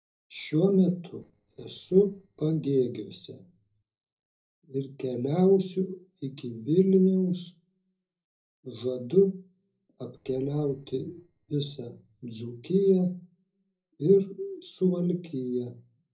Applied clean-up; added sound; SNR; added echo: neural separator model SepFormer DNS4.